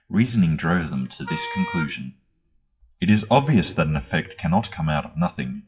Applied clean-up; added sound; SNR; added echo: classical method WPE with log-MMSE.